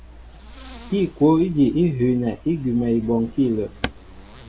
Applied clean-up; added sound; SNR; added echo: none; Zipper (clothing); 19 dB; none.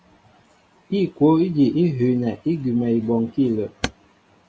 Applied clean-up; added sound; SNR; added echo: none; none; none; none.